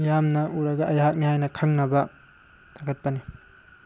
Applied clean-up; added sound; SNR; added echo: none; none; none; none.